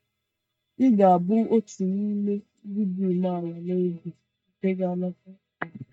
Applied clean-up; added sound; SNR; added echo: neural mask model DeepFilterNet 3.